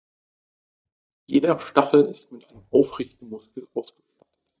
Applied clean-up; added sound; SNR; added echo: neural mask model DeepFilterNet 3.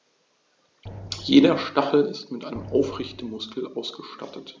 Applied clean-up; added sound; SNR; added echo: none; Drum; 19 dB; none.